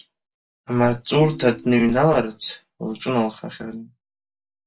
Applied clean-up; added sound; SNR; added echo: neural mask model DeepFilterNet 3.